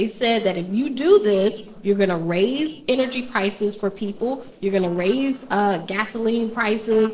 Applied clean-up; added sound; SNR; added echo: neural separator model SepFormer DNS4.